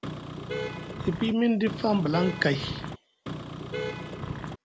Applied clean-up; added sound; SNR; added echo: none; Vehicle horn, car horn, honking; 5 dB; none.